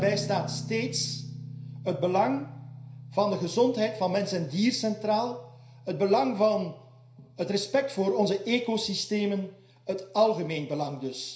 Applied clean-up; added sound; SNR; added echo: none; Guitar; 14 dB; reverberation time 0.5 s.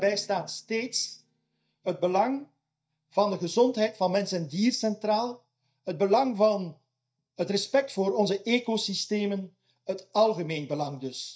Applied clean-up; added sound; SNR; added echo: neural mask model DeepFilterNet 3.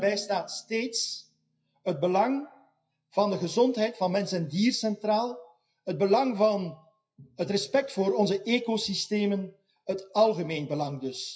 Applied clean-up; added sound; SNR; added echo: classical method WPE with log-MMSE.